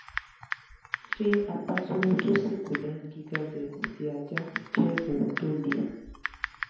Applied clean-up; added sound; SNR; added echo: none; Typing; 8 dB; reverberation time 0.9 s.